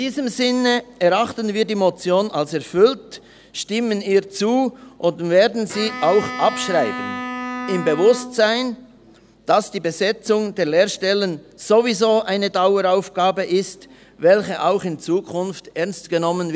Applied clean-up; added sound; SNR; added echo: none; Bowed string instrument; 10 dB; none.